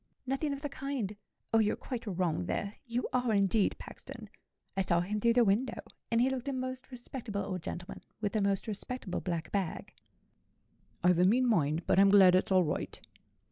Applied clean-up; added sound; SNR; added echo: none; none; none; none.